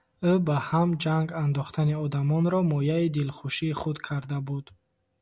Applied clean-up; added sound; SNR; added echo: none; none; none; none.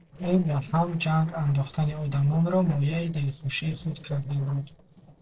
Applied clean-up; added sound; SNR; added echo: neural separator model SepFormer DNS4.